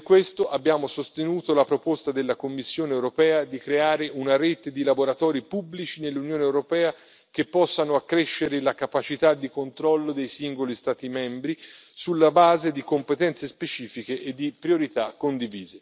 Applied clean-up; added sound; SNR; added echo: none; none; none; none.